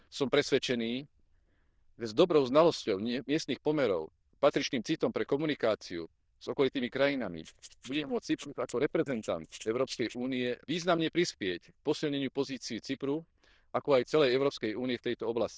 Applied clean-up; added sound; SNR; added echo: neural diffusion model UNIVERSE++.